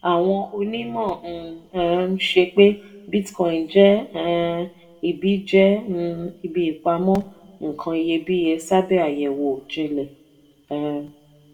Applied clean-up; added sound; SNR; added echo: none; none; none; reverberation time 0.7 s.